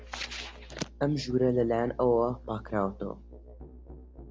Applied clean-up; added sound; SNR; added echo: none; Musical instrument; 16 dB; none.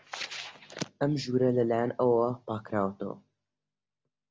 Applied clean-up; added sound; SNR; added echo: none; none; none; none.